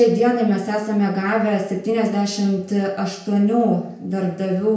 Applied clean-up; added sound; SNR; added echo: none; none; none; reverberation time 0.5 s.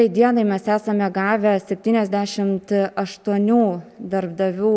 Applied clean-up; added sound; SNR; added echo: none; none; none; none.